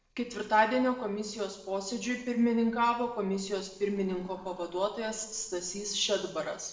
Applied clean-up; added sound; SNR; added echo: neural separator model SepFormer DNS4.